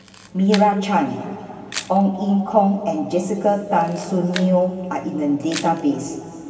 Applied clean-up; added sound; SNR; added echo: none; Camera; 18 dB; reverberation time 2.8 s.